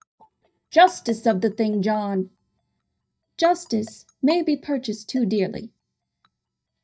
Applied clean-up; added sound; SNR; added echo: neural mask model DeepFilterNet 3.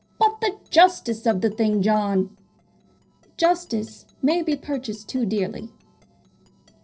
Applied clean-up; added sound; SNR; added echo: neural separator model SepFormer DNS4.